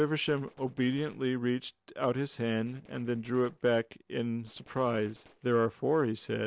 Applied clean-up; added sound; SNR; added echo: neural separator model SepFormer DNS4.